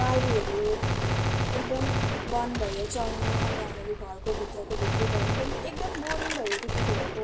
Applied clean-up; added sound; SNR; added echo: none; Gunshot, gunfire; -4 dB; reverberation time 1.6 s.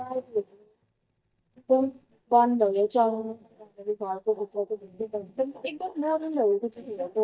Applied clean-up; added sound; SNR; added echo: neural mask model DeepFilterNet 3.